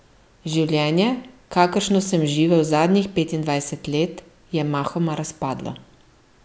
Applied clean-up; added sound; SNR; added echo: none; none; none; none.